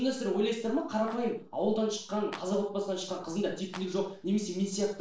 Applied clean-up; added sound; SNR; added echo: neural separator model SepFormer DNS4.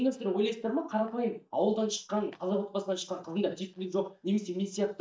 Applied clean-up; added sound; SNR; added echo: neural mask model DeepFilterNet 3.